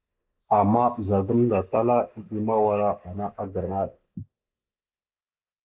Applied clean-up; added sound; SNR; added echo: neural mask model Resemble Enhance denoiser.